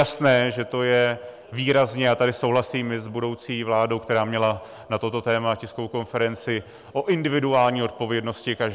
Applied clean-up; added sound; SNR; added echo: none; none; none; none.